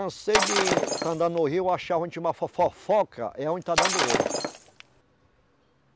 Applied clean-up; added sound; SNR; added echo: none; Shatter; -1 dB; none.